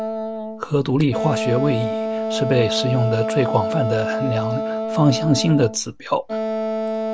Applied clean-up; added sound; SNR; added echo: none; Wind instrument, woodwind instrument; 3 dB; none.